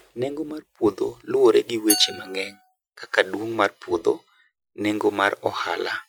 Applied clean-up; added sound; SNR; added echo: classical method Wiener filter.